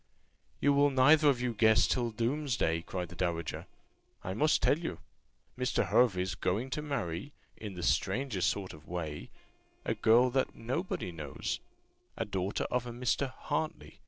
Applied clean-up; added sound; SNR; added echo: neural separator model SepFormer DNS4.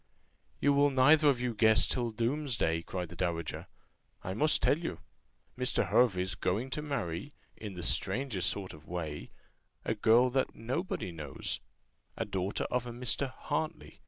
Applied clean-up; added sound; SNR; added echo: neural mask model Resemble Enhance denoiser.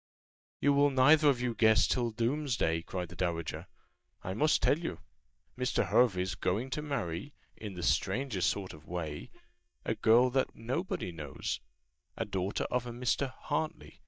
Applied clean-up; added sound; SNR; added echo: neural mask model DeepFilterNet 3.